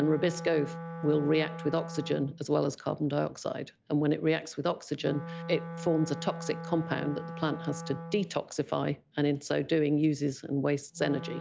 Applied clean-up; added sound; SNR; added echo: none; Wind instrument, woodwind instrument; 12 dB; none.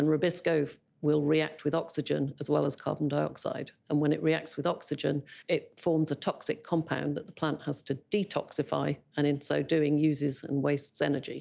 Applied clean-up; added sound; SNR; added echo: none; none; none; none.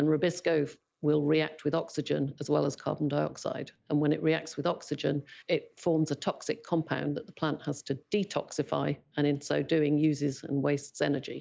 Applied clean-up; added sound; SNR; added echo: neural mask model Resemble Enhance denoiser.